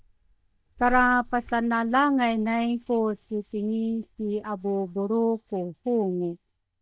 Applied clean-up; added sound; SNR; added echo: neural mask model DeepFilterNet 3.